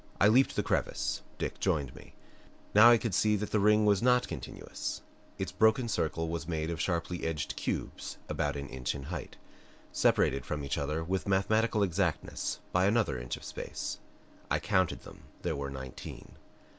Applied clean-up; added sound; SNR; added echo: none; none; none; none.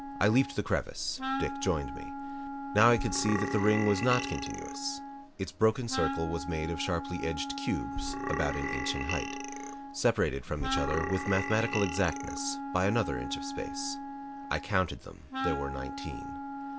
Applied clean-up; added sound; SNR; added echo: none; Wind instrument, woodwind instrument + Burping, eructation; 5 dB; none.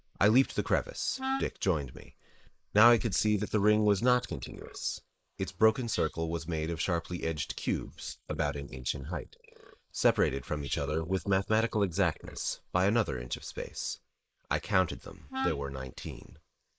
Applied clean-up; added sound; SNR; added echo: neural mask model Resemble Enhance denoiser.